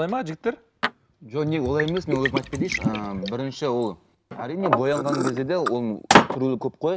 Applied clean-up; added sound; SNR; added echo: none; Liquid; 1 dB; none.